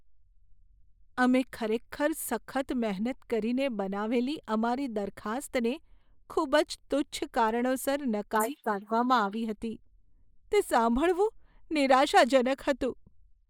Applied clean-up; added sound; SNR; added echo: neural mask model Resemble Enhance denoiser.